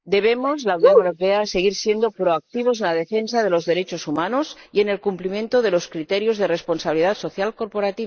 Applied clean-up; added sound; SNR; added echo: neural mask model Resemble Enhance denoiser.